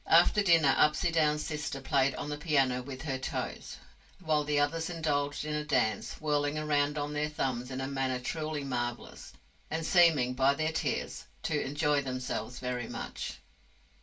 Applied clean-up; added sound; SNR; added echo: none; none; none; reverberation time 0.2 s.